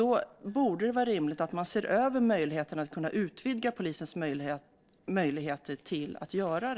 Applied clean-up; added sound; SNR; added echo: neural separator model SepFormer DNS4.